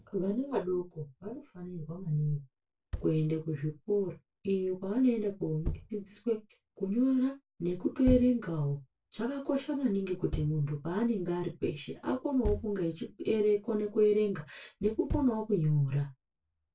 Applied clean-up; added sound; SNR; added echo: none; Thump, thud; 13 dB; reverberation time 0.2 s.